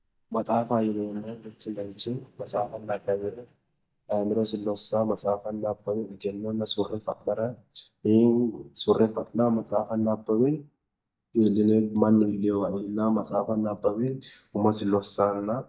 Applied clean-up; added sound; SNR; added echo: neural mask model DeepFilterNet 3.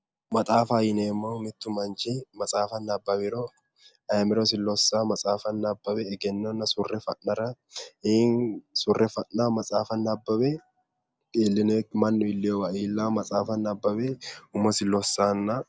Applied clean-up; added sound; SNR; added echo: none; none; none; none.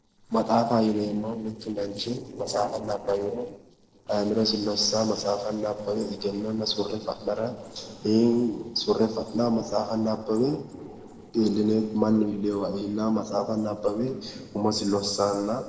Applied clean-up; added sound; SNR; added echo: neural separator model SepFormer DNS4.